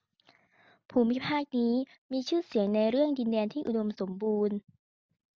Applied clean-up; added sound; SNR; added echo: none; none; none; none.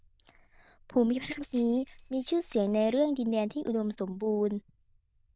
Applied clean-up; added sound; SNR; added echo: neural diffusion model UNIVERSE++.